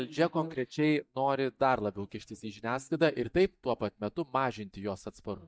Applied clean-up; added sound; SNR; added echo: neural mask model DeepFilterNet 3.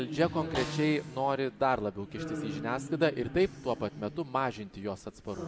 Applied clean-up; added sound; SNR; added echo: none; Snare drum; 16 dB; none.